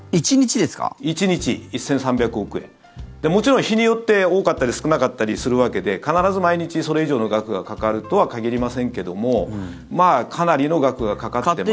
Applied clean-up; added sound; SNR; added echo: none; none; none; none.